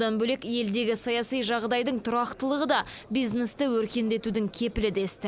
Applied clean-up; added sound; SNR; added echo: none; none; none; none.